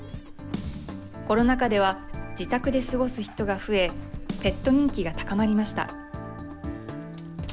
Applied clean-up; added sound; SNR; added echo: none; Keys jangling + Snare drum; 11 dB; none.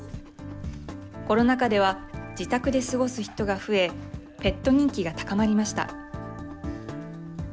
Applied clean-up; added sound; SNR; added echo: none; none; none; none.